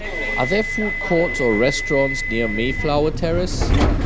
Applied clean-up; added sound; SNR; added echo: none; Subway, metro, underground; 0 dB; none.